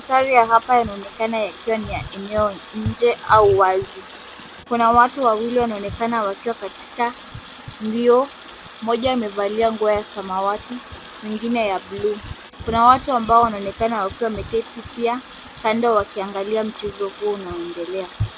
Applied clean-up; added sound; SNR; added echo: none; Water tap, faucet; 17 dB; none.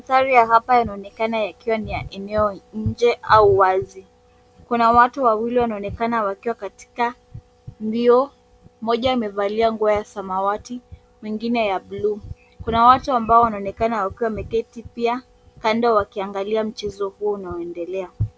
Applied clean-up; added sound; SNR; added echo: none; none; none; none.